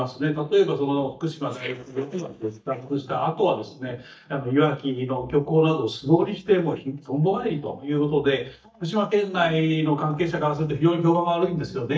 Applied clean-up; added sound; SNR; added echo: neural mask model DeepFilterNet 3.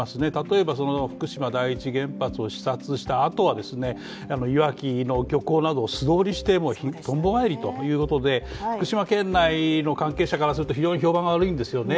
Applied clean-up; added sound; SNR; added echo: none; none; none; none.